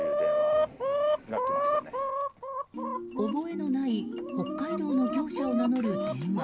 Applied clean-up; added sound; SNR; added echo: none; Chicken, rooster; -1 dB; reverberation time 1.6 s.